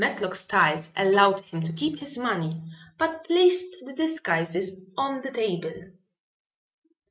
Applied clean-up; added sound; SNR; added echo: neural mask model RNNoise.